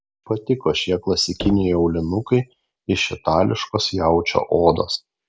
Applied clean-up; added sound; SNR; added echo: none; Knock; 17 dB; none.